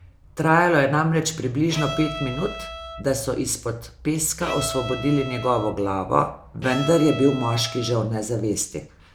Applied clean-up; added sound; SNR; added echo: none; Bowed string instrument; 11 dB; none.